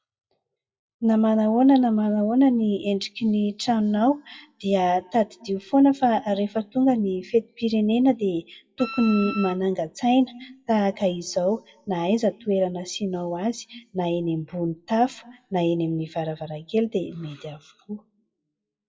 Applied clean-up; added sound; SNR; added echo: classical method WPE with log-MMSE.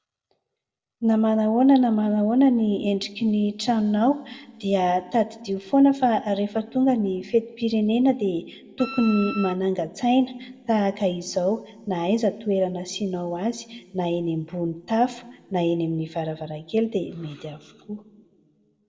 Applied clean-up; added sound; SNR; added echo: none; Wind instrument, woodwind instrument; 12 dB; reverberation time 1.1 s.